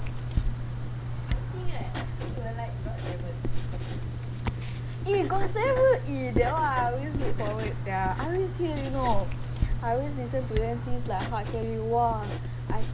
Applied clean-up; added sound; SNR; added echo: none; Writing; -2 dB; reverberation time 0.3 s.